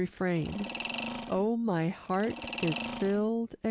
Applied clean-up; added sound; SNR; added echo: none; Mechanisms; 9 dB; none.